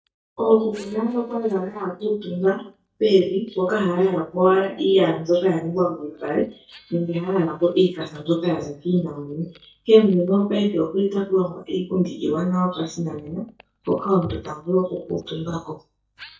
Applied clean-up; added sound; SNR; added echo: neural mask model DeepFilterNet 3.